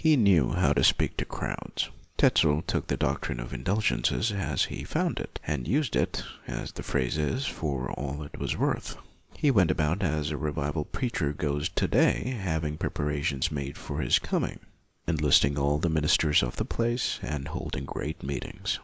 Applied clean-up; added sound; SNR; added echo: none; none; none; none.